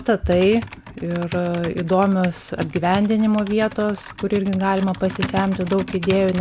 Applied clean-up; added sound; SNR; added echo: none; Computer keyboard; 13 dB; none.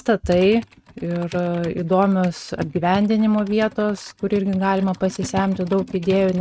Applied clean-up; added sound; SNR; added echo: neural mask model RNNoise.